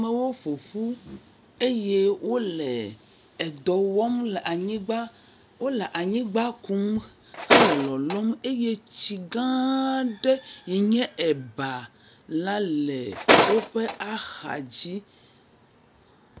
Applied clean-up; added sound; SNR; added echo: none; Tools; -4 dB; none.